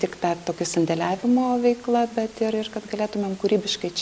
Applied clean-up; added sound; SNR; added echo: none; none; none; none.